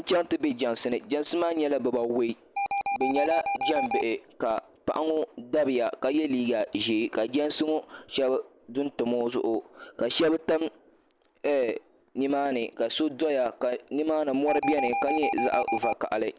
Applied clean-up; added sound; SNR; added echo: none; Alarm; 1 dB; none.